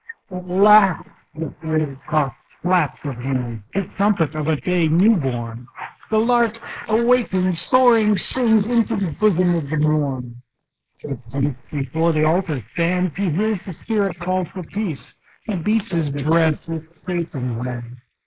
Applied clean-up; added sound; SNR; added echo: neural mask model Resemble Enhance denoiser.